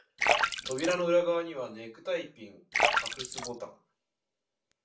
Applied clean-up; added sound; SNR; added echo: none; Splash, splatter; -1 dB; reverberation time 0.3 s.